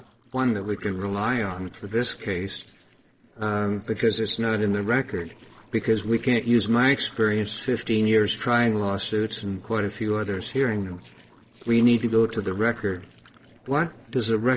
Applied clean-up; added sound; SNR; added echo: neural separator model SepFormer DNS4.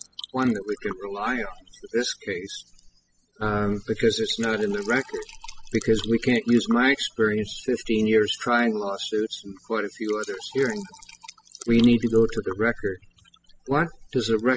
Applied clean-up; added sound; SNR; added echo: classical method spectral subtraction.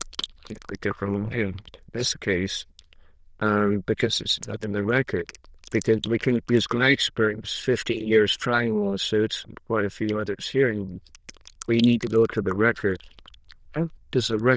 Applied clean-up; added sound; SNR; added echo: neural diffusion model UNIVERSE++.